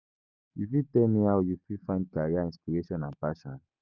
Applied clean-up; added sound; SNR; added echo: none; none; none; none.